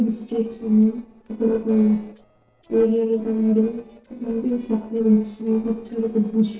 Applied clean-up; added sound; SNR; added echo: neural separator model SepFormer DNS4.